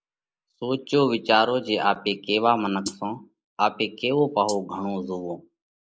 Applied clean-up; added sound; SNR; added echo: neural mask model Resemble Enhance denoiser.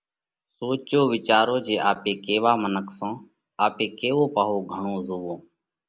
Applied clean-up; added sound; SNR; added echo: none; none; none; none.